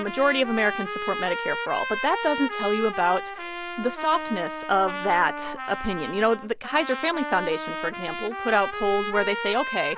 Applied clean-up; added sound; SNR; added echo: none; Trumpet; 6 dB; none.